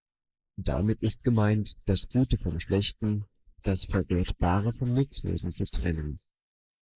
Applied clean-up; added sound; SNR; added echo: neural mask model Resemble Enhance denoiser.